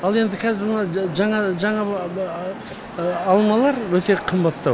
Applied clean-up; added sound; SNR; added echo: none; none; none; none.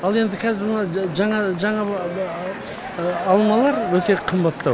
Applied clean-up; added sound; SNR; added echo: none; Cheering; 12 dB; none.